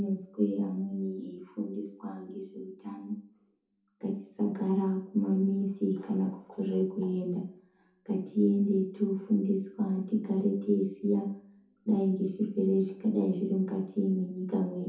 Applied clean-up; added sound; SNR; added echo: none; none; none; reverberation time 0.5 s.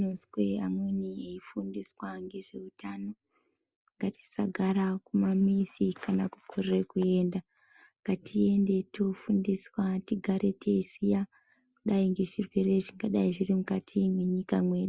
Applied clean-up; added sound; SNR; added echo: none; none; none; none.